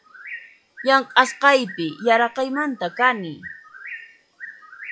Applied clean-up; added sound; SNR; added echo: classical method log-MMSE.